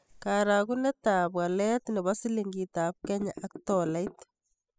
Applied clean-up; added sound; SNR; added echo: classical method spectral subtraction.